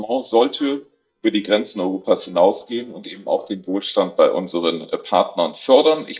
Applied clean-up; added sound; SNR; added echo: neural mask model DeepFilterNet 3.